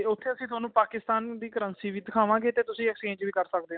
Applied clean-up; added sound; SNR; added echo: none; none; none; none.